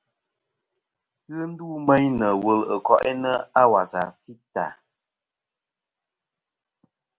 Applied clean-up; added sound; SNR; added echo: none; none; none; none.